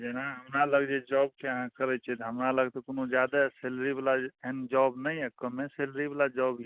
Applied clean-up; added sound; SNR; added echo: none; none; none; none.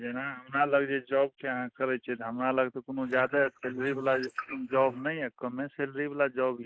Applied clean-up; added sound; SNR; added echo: neural mask model Resemble Enhance denoiser.